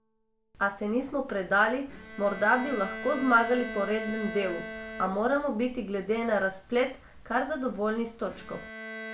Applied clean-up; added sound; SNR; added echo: none; Bowed string instrument; 13 dB; none.